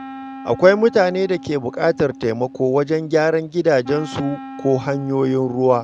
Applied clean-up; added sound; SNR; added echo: none; Wind instrument, woodwind instrument; 17 dB; none.